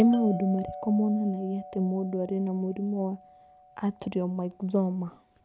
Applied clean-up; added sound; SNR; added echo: none; Doorbell; 15 dB; none.